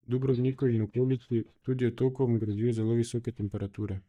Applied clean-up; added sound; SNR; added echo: neural mask model DeepFilterNet 3.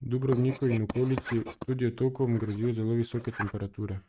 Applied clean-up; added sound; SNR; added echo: neural mask model RNNoise.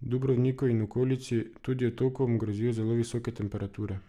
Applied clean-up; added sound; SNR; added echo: none; none; none; none.